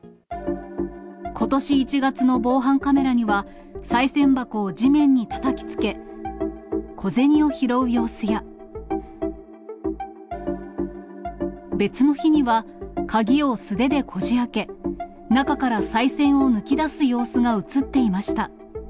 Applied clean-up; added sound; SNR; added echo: none; none; none; none.